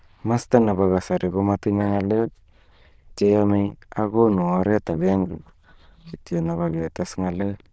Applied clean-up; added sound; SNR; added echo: neural diffusion model UNIVERSE++.